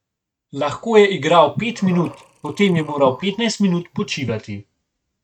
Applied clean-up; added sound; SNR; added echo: neural mask model RNNoise.